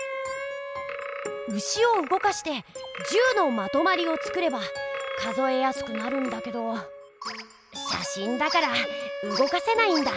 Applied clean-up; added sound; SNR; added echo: none; Wind instrument, woodwind instrument; 8 dB; none.